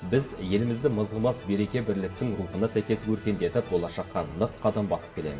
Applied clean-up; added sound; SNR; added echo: none; none; none; reverberation time 0.5 s.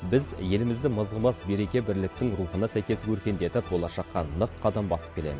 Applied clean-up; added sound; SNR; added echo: none; none; none; none.